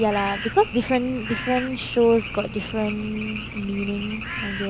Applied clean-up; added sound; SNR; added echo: none; Frog + Bird; 8 dB; none.